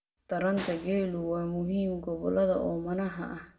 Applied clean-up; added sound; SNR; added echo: none; Snare drum; 18 dB; reverberation time 0.4 s.